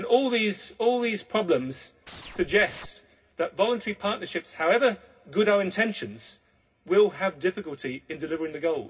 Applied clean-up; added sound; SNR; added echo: none; Scratching (performance technique); 16 dB; reverberation time 0.4 s.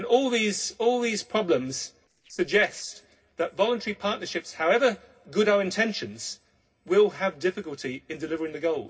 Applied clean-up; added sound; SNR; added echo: neural separator model SepFormer DNS4.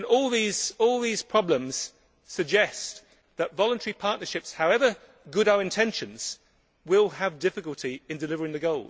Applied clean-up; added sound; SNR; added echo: none; none; none; none.